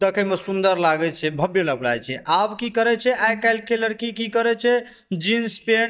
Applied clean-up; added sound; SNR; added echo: neural mask model DeepFilterNet 3.